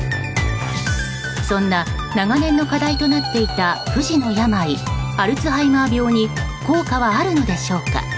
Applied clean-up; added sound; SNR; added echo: none; none; none; none.